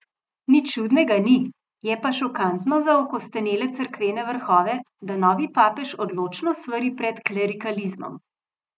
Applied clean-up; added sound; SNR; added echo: none; none; none; none.